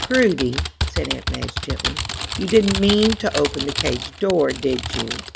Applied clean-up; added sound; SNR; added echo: none; Typing; 5 dB; none.